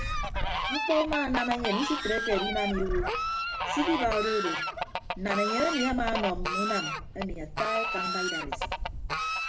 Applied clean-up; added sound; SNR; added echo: none; Fowl; 0 dB; reverberation time 0.5 s.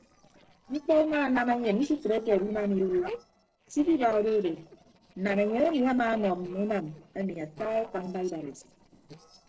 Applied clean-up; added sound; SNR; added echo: neural separator model SepFormer DNS4.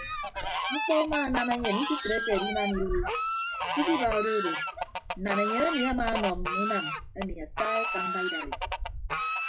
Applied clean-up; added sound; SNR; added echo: classical method WPE with log-MMSE.